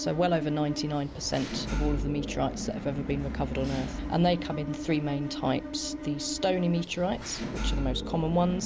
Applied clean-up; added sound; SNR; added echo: none; Engine / Mechanisms; 5 dB; none.